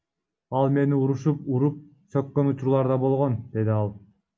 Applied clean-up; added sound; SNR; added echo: none; none; none; none.